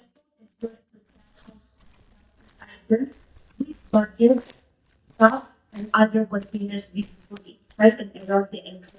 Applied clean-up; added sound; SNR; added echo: neural mask model DeepFilterNet 3.